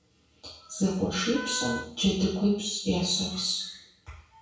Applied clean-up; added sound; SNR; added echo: none; Wind instrument, woodwind instrument; 11 dB; reverberation time 0.6 s.